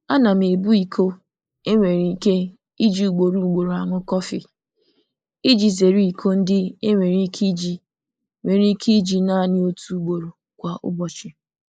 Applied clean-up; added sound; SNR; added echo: neural mask model Resemble Enhance denoiser.